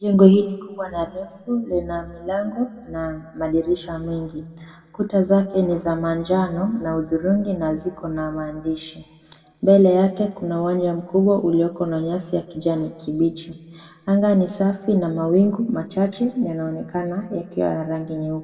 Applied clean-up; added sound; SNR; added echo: none; none; none; reverberation time 1.2 s.